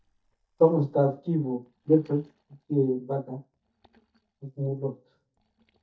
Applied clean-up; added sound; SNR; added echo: neural mask model DeepFilterNet 3.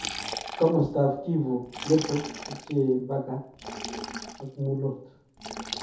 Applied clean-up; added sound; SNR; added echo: none; Liquid; 10 dB; reverberation time 0.5 s.